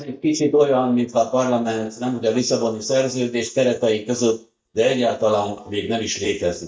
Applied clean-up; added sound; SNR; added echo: neural mask model DeepFilterNet 3.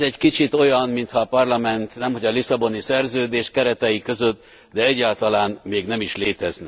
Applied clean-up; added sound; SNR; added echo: none; none; none; none.